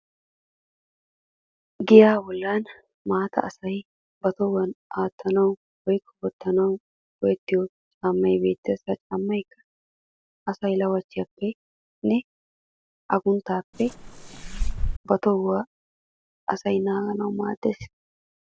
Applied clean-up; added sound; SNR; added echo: none; Fireworks; 2 dB; none.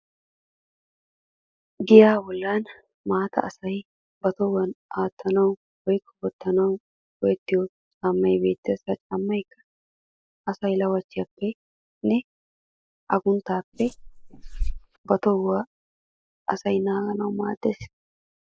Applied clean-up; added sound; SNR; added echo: neural mask model Resemble Enhance denoiser.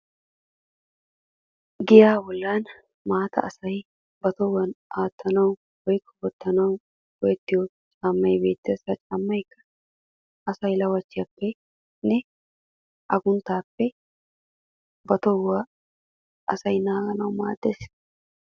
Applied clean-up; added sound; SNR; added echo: none; none; none; none.